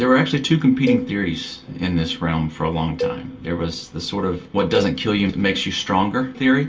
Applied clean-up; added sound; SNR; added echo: none; Cowbell; 11 dB; reverberation time 0.2 s.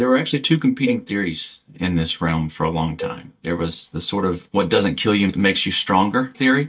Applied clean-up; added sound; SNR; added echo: neural mask model DeepFilterNet 3.